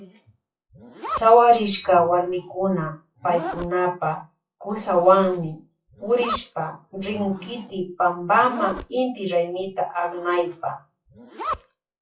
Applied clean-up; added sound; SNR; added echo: classical method WPE with log-MMSE.